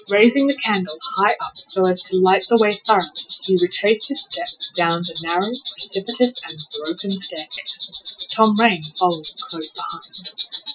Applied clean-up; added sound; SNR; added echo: classical method Wiener filter.